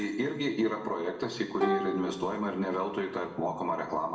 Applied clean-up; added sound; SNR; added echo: none; Plucked string instrument; 5 dB; reverberation time 0.9 s.